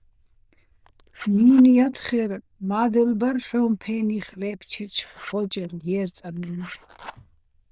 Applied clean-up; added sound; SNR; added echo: neural diffusion model UNIVERSE++.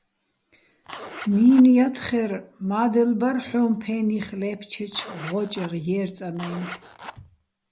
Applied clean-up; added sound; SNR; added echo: none; Zipper (clothing); 16 dB; none.